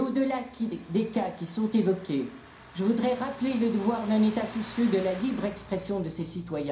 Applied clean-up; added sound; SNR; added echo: none; Truck; 19 dB; reverberation time 0.5 s.